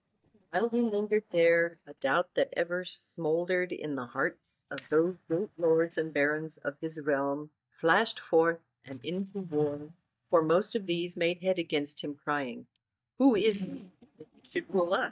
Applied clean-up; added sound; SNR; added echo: neural mask model DeepFilterNet 3.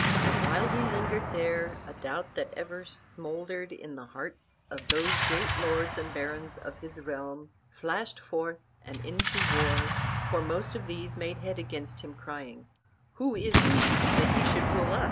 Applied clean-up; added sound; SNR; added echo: none; Explosion; -3 dB; none.